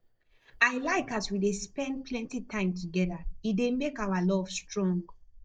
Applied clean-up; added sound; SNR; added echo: neural mask model DeepFilterNet 3.